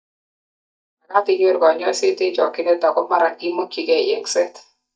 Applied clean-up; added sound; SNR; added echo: neural mask model DeepFilterNet 3.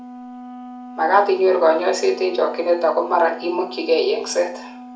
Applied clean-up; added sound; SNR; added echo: none; Wind instrument, woodwind instrument; 16 dB; reverberation time 0.4 s.